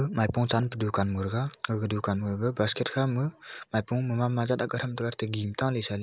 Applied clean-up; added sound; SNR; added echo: none; none; none; none.